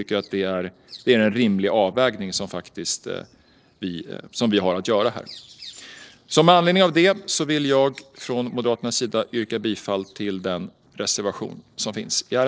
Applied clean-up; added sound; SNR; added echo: neural separator model SepFormer DNS4.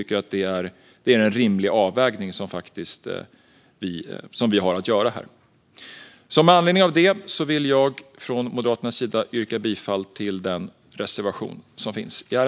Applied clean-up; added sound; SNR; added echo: none; none; none; none.